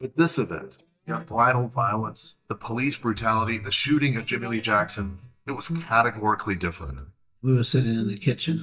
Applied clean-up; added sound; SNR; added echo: neural mask model DeepFilterNet 3.